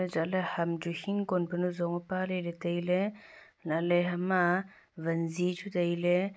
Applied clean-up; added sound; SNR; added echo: none; none; none; none.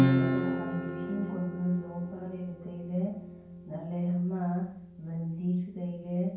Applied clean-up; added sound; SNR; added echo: none; Acoustic guitar / Strum; 0 dB; reverberation time 0.9 s.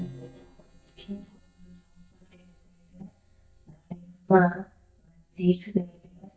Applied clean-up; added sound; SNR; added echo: neural mask model DeepFilterNet 3.